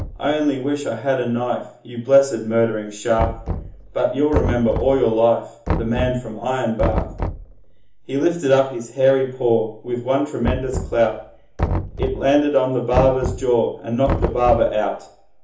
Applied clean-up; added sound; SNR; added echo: none; Knock; 8 dB; reverberation time 0.7 s.